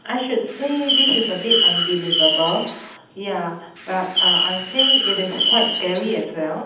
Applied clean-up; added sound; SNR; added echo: none; Bird; -4 dB; reverberation time 0.8 s.